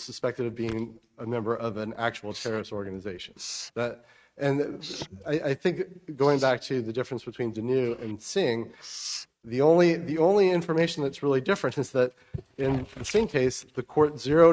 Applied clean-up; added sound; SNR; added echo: neural mask model RNNoise.